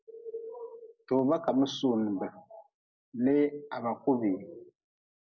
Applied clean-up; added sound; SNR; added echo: none; none; none; none.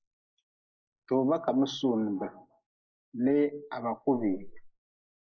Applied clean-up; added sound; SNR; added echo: neural mask model Resemble Enhance denoiser.